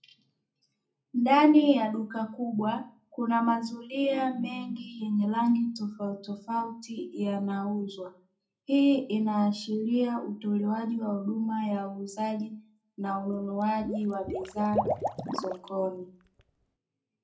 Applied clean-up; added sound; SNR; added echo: none; Liquid; 7 dB; reverberation time 0.3 s.